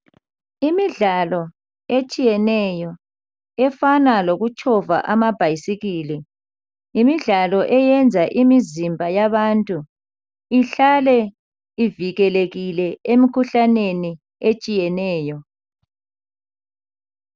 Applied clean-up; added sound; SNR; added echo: none; none; none; none.